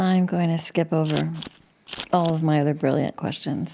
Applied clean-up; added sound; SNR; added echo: neural mask model Resemble Enhance denoiser.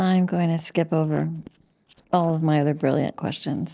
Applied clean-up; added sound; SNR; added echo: neural separator model SepFormer DNS4.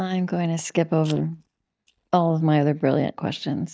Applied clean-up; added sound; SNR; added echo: neural mask model DeepFilterNet 3.